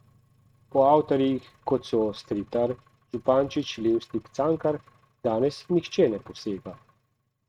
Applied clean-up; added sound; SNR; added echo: neural mask model RNNoise.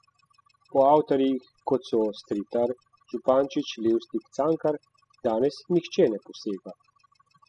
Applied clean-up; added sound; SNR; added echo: classical method spectral subtraction.